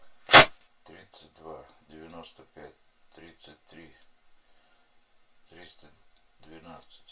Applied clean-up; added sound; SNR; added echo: none; none; none; reverberation time 0.2 s.